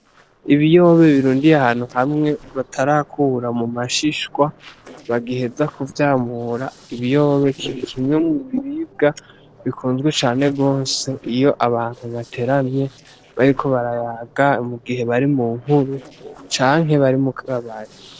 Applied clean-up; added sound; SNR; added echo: neural separator model SepFormer DNS4.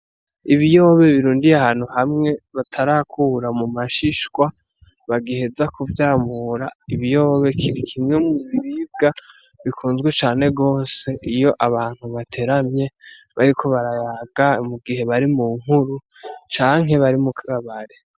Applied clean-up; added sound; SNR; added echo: none; none; none; none.